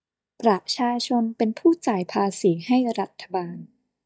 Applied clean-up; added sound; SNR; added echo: neural mask model DeepFilterNet 3.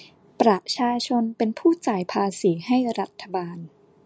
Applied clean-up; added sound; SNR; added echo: none; none; none; none.